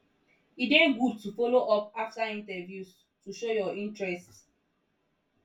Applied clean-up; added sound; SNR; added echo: none; none; none; reverberation time 0.2 s.